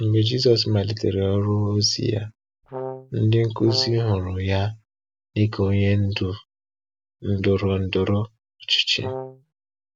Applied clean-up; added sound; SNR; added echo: none; Brass instrument; 11 dB; none.